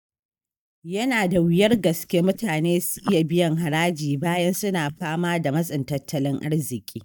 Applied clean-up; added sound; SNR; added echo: neural mask model DeepFilterNet 3.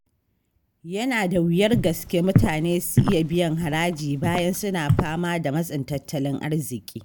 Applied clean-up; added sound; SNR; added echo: none; Walk, footsteps; 2 dB; none.